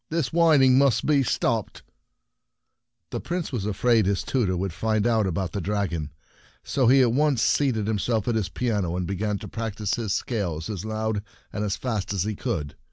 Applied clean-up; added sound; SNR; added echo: none; none; none; none.